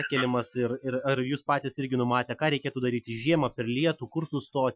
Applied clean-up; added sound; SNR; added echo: classical method Wiener filter.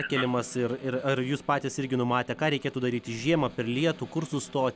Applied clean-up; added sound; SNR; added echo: none; Snare drum; 19 dB; none.